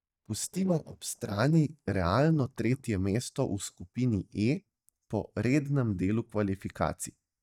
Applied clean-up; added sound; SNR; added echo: neural mask model DeepFilterNet 3.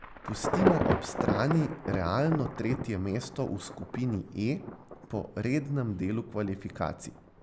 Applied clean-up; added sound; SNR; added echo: none; Thunder / Traffic noise, roadway noise / Rain / Insect; 3 dB; none.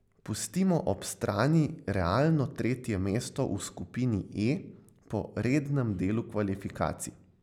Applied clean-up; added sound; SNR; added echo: none; none; none; none.